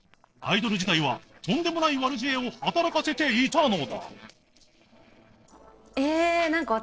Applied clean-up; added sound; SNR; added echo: neural separator model SepFormer DNS4.